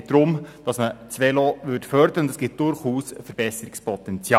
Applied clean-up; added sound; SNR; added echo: none; none; none; none.